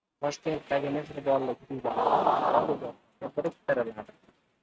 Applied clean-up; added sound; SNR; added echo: neural mask model RNNoise.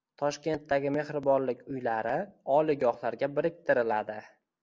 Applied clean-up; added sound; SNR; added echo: none; none; none; none.